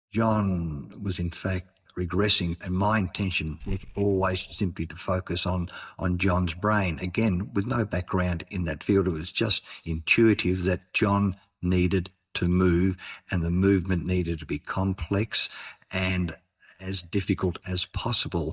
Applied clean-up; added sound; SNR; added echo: neural mask model DeepFilterNet 3.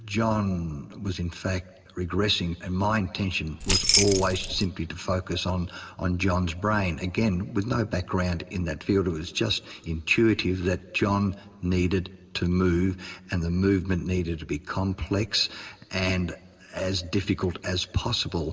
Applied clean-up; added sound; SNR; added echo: none; Keys jangling; -2 dB; reverberation time 0.5 s.